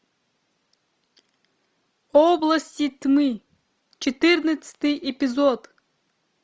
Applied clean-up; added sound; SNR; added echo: none; none; none; none.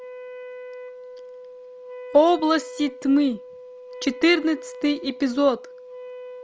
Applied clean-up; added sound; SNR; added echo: none; Wind instrument, woodwind instrument; 14 dB; none.